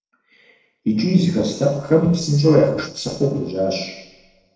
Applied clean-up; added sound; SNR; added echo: neural separator model SepFormer DNS4.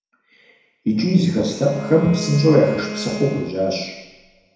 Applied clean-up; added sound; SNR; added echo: none; Bowed string instrument; 12 dB; reverberation time 1.0 s.